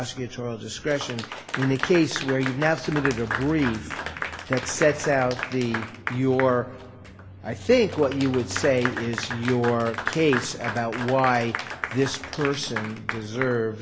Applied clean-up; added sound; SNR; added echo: none; Applause / Clapping; 9 dB; none.